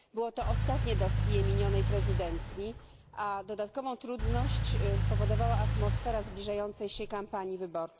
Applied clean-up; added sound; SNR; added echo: none; Engine / Car; -5 dB; none.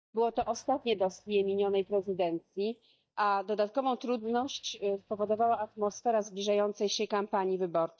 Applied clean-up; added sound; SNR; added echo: neural mask model DeepFilterNet 3.